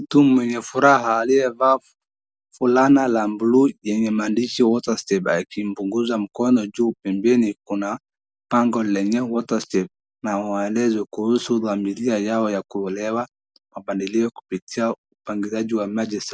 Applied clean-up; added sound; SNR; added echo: none; none; none; none.